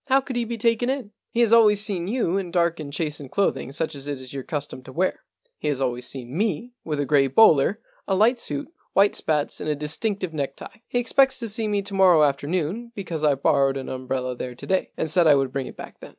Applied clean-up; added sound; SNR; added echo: none; none; none; none.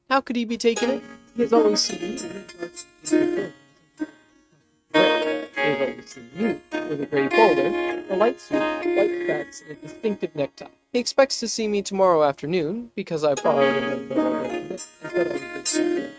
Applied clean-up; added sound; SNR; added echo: neural mask model RNNoise.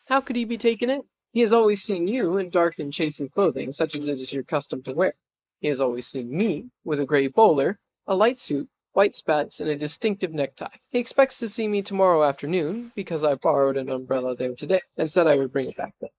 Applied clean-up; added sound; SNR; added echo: neural mask model Resemble Enhance denoiser.